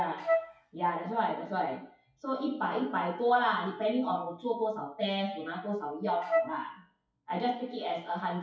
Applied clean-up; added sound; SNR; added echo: classical method WPE with log-MMSE.